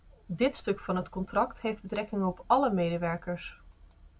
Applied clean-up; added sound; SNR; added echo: none; none; none; none.